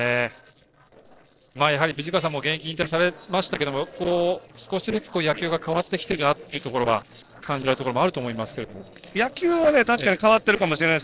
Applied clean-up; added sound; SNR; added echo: neural separator model SepFormer DNS4.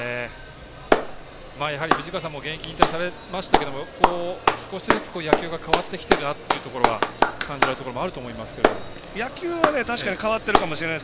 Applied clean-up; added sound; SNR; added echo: none; Clapping; -4 dB; none.